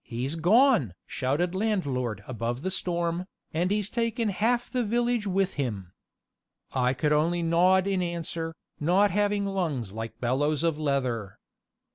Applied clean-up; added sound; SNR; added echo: none; none; none; none.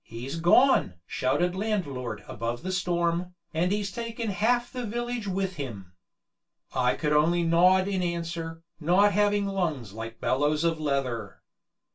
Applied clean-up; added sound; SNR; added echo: none; none; none; reverberation time 0.2 s.